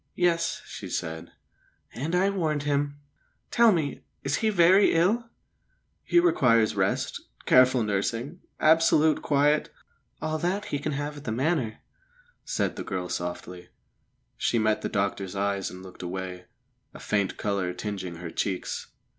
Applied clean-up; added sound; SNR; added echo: none; none; none; none.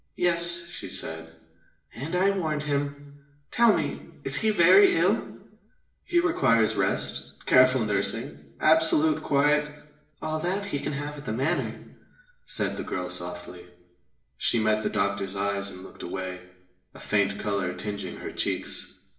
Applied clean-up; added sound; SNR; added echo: none; none; none; reverberation time 0.7 s.